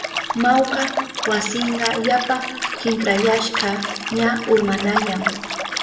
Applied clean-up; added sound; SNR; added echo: none; Liquid; 5 dB; reverberation time 1.6 s.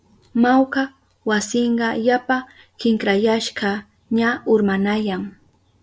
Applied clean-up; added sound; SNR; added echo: none; none; none; none.